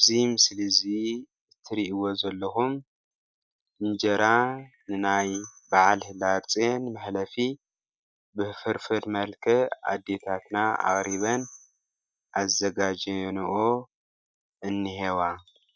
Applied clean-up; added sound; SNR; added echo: neural mask model DeepFilterNet 3.